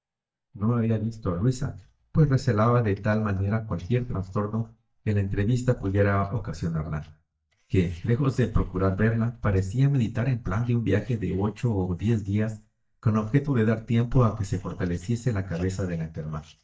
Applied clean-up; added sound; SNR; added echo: neural mask model DeepFilterNet 3.